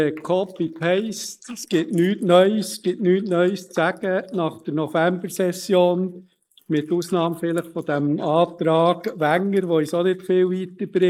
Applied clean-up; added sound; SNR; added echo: neural mask model Resemble Enhance denoiser.